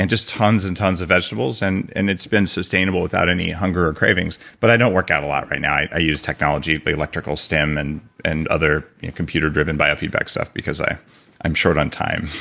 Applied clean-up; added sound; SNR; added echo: none; none; none; none.